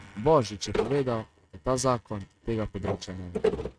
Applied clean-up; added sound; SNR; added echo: neural mask model RNNoise.